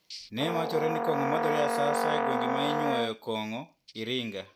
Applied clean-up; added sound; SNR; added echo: none; Brass instrument; -2 dB; none.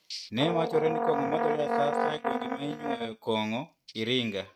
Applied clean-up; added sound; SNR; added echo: neural mask model RNNoise.